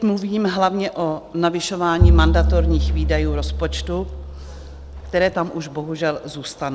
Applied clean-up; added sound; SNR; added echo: none; Bowed string instrument; -3 dB; none.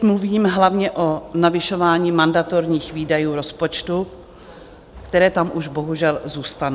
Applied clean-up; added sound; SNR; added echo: none; none; none; none.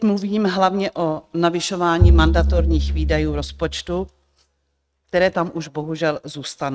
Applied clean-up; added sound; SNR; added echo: neural mask model RNNoise.